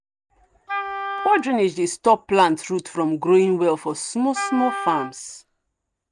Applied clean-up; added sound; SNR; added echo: none; Wind instrument, woodwind instrument; 9 dB; none.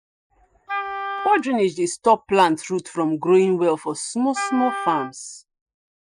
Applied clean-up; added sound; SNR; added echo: classical method Wiener filter.